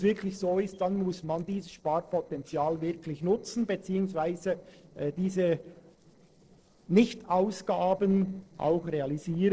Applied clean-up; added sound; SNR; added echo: neural separator model SepFormer DNS4.